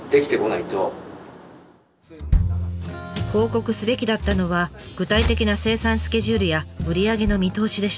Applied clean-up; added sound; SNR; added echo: none; none; none; none.